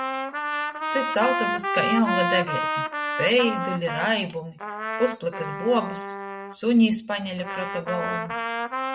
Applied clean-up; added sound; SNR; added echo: none; Trumpet; 3 dB; none.